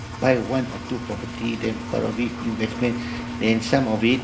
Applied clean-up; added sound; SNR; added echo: none; Engine; 8 dB; reverberation time 0.5 s.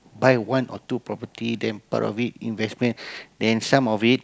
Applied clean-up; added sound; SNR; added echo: none; none; none; none.